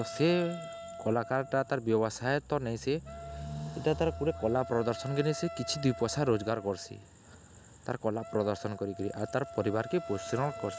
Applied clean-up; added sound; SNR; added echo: none; Wind instrument, woodwind instrument; 14 dB; none.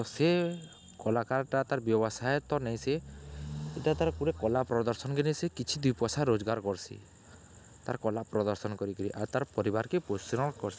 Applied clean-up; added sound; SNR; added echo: none; none; none; none.